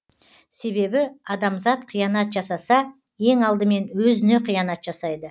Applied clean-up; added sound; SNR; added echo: none; none; none; none.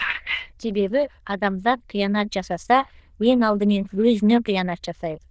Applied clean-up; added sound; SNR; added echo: neural diffusion model UNIVERSE++.